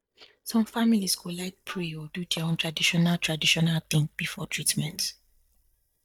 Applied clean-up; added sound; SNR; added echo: neural mask model DeepFilterNet 3.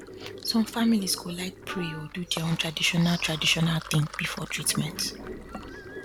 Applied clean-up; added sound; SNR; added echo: none; Wind instrument, woodwind instrument + Sink (filling or washing); 14 dB; none.